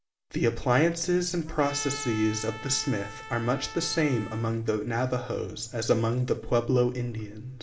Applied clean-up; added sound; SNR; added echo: none; Trumpet; 14 dB; reverberation time 1.8 s.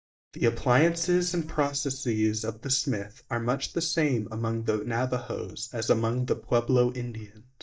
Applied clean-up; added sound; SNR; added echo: neural mask model DeepFilterNet 3.